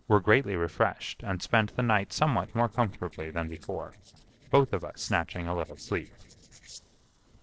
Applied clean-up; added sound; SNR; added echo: neural separator model SepFormer DNS4.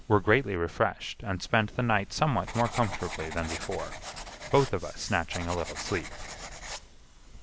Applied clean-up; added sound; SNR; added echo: none; Writing; 12 dB; none.